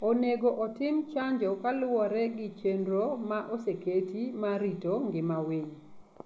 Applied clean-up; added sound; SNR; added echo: none; none; none; none.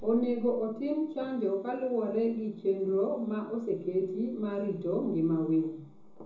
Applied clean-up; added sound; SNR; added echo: none; none; none; reverberation time 0.6 s.